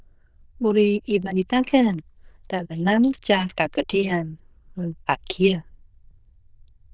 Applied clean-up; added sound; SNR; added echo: neural diffusion model UNIVERSE++.